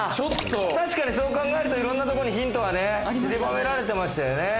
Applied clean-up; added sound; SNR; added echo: none; Splash, splatter; 11 dB; none.